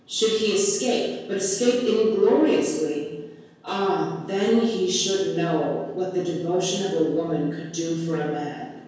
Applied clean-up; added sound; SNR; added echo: none; none; none; reverberation time 1.0 s.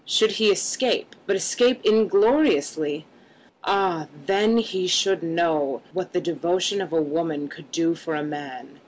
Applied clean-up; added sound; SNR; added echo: none; none; none; none.